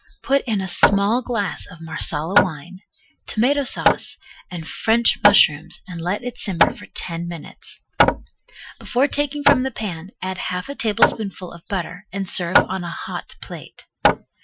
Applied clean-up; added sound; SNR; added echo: classical method Wiener filter.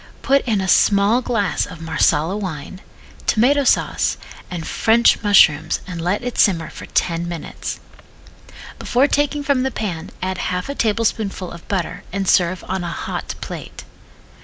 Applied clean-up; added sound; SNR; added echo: none; none; none; none.